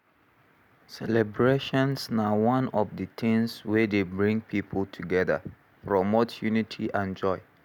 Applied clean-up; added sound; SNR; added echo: none; none; none; none.